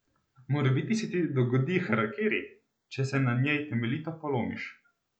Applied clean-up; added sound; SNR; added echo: none; none; none; none.